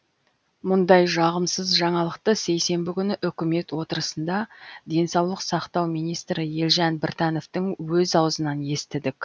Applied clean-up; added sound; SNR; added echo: none; none; none; none.